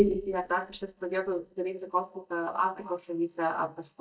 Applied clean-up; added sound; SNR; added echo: neural mask model DeepFilterNet 3.